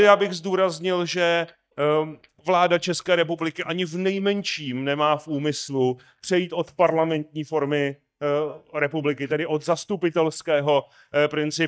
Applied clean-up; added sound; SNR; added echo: neural mask model DeepFilterNet 3.